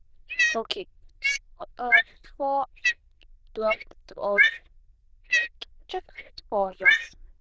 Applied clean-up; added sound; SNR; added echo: neural diffusion model UNIVERSE++.